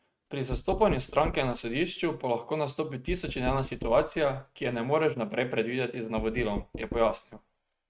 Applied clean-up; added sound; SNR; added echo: neural mask model RNNoise.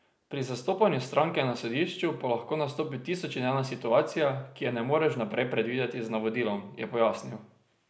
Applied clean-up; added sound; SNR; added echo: none; none; none; none.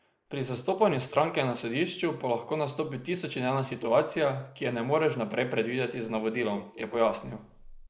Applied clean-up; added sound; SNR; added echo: neural mask model Resemble Enhance denoiser.